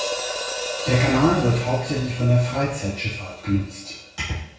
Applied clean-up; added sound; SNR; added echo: none; Hi-hat; 9 dB; reverberation time 0.6 s.